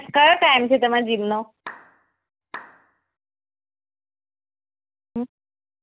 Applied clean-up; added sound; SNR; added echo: none; Clapping; 18 dB; none.